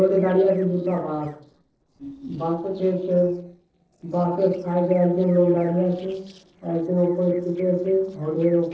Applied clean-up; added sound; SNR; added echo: neural separator model SepFormer DNS4.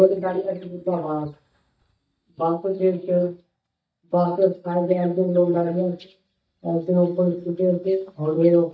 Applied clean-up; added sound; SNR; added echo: neural mask model DeepFilterNet 3.